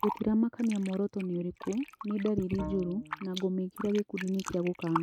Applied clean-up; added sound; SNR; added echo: neural mask model RNNoise.